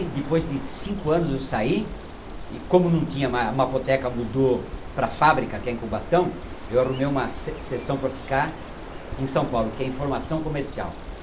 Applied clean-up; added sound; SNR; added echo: none; Bird; 10 dB; none.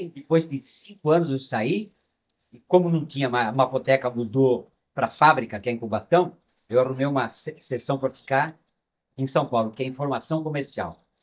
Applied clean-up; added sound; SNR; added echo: neural mask model DeepFilterNet 3.